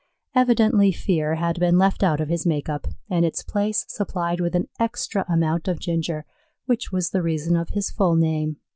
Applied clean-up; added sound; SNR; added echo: none; none; none; none.